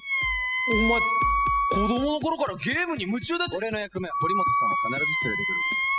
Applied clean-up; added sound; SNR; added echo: classical method spectral subtraction.